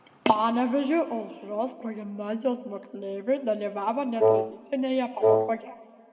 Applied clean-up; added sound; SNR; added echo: none; Wind instrument, woodwind instrument; -5 dB; reverberation time 1.9 s.